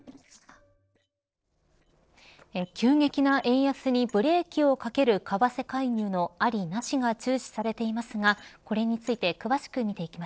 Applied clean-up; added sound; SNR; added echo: neural separator model SepFormer DNS4.